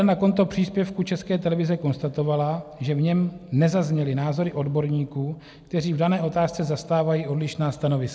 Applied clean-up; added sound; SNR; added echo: none; none; none; none.